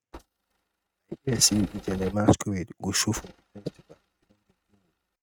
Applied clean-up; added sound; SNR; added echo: neural mask model RNNoise.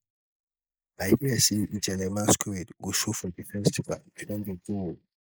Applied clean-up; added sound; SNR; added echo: neural mask model Resemble Enhance denoiser.